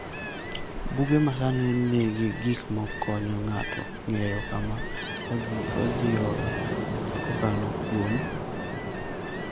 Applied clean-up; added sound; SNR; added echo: none; Ocean; 3 dB; none.